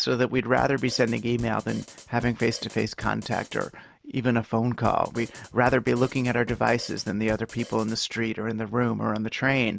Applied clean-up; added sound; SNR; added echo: none; Drum kit; 18 dB; none.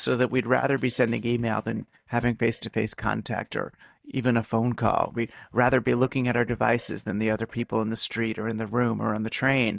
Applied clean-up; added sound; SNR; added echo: neural mask model DeepFilterNet 3.